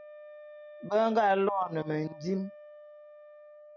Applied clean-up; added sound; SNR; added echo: none; Wind instrument, woodwind instrument; 17 dB; none.